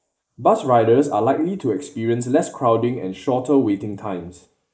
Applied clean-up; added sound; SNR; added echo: neural mask model Resemble Enhance denoiser.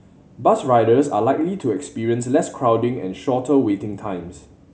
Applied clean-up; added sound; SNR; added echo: none; none; none; none.